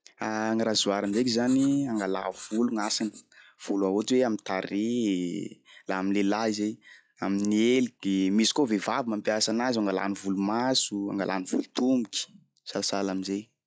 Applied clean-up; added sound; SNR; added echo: classical method log-MMSE.